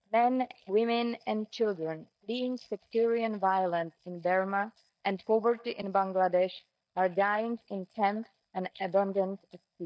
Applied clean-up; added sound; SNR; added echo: neural mask model DeepFilterNet 3.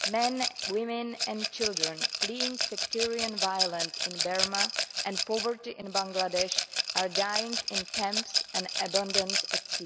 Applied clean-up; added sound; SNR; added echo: none; Rattle / Glass; -1 dB; none.